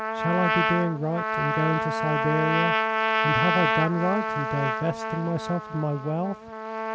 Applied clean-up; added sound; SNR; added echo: none; Trumpet; -1 dB; none.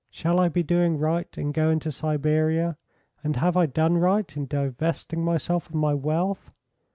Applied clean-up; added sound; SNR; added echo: none; none; none; none.